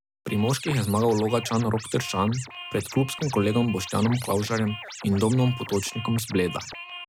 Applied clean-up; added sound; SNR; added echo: none; Scratching (performance technique); 14 dB; none.